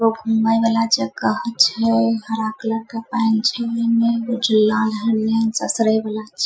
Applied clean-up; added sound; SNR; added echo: classical method Wiener filter.